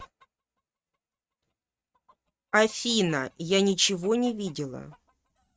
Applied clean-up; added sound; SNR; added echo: neural mask model RNNoise.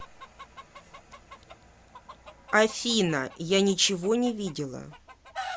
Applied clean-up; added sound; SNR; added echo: none; Chicken, rooster; 17 dB; none.